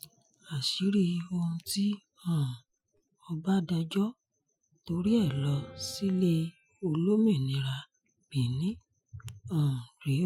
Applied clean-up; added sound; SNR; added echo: classical method Wiener filter.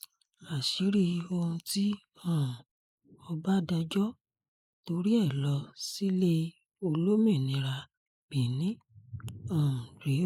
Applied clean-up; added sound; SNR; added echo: neural mask model Resemble Enhance denoiser.